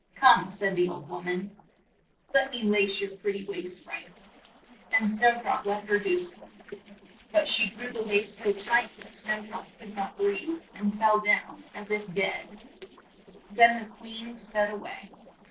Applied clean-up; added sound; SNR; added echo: neural separator model SepFormer DNS4.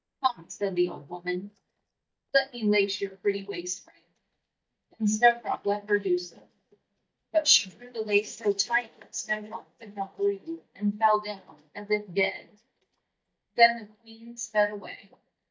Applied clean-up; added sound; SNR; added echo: neural mask model DeepFilterNet 3.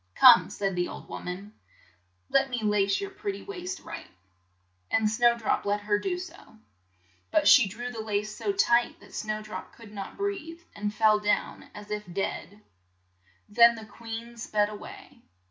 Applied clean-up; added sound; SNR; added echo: none; none; none; none.